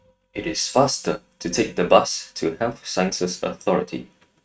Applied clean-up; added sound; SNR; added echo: neural mask model RNNoise.